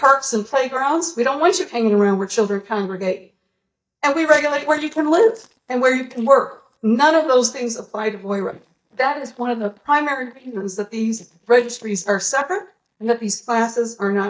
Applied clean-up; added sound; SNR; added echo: neural mask model DeepFilterNet 3.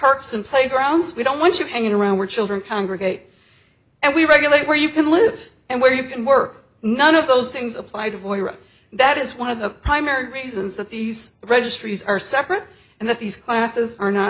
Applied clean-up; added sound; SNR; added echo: none; none; none; none.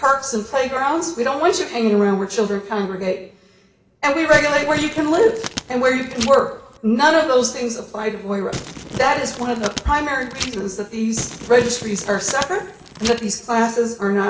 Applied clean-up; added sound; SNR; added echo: none; Crumpling, crinkling; 12 dB; reverberation time 0.7 s.